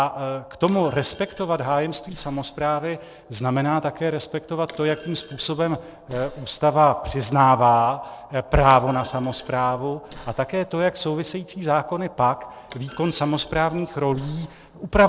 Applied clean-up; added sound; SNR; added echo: neural separator model SepFormer DNS4.